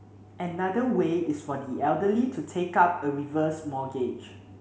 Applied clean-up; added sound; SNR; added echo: none; none; none; none.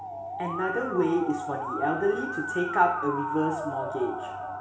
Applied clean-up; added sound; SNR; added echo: none; Musical instrument; 5 dB; reverberation time 1.1 s.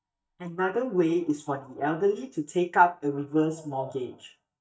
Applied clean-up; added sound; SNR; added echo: neural mask model DeepFilterNet 3.